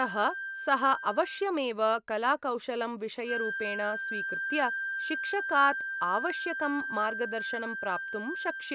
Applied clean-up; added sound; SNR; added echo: none; Wind instrument, woodwind instrument; 6 dB; none.